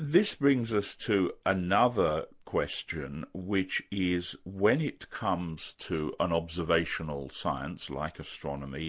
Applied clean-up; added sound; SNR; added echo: none; none; none; none.